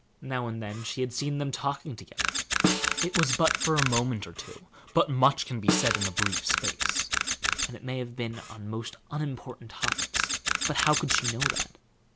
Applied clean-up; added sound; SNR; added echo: none; Snare drum + Camera; 0 dB; none.